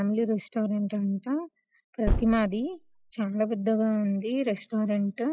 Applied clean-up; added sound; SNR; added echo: classical method log-MMSE.